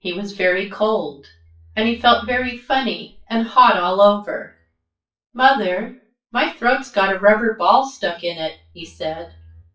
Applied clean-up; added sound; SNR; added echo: classical method WPE with log-MMSE.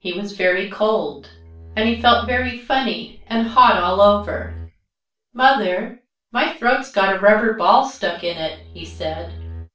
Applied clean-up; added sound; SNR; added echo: none; Bowed string instrument; 16 dB; reverberation time 0.3 s.